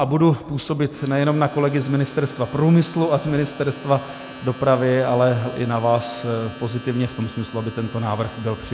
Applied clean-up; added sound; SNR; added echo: none; Domestic sounds, home sounds; 18 dB; none.